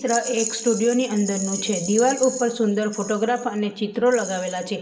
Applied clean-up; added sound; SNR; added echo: none; Rattle; 11 dB; reverberation time 1.4 s.